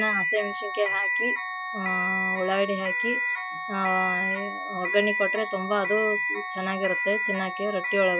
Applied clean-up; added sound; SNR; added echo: classical method Wiener filter.